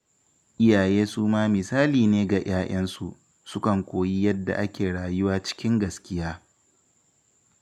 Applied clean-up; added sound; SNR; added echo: none; none; none; none.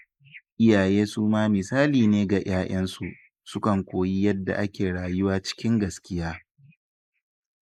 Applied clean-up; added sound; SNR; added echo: neural mask model Resemble Enhance denoiser.